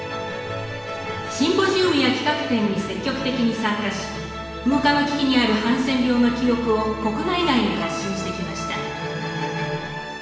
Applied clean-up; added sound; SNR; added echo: none; Bowed string instrument; 19 dB; reverberation time 1.2 s.